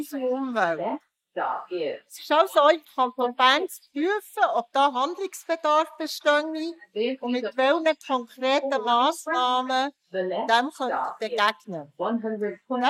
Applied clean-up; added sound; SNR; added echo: neural mask model Resemble Enhance denoiser.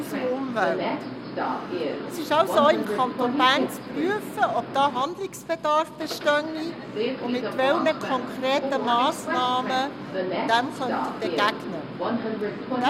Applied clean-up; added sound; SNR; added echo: none; Subway, metro, underground; 4 dB; none.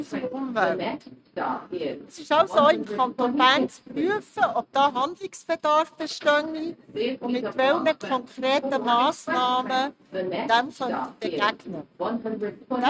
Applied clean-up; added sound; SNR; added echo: neural mask model RNNoise.